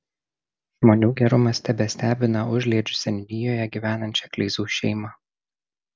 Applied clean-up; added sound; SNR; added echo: none; none; none; none.